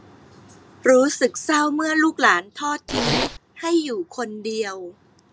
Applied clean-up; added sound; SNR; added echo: none; Zipper (clothing); 1 dB; none.